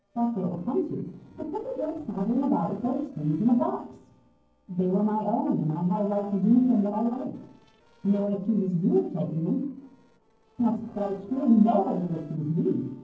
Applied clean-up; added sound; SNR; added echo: neural separator model SepFormer DNS4.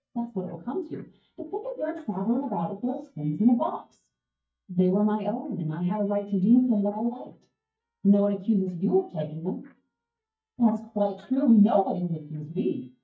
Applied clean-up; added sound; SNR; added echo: neural mask model DeepFilterNet 3.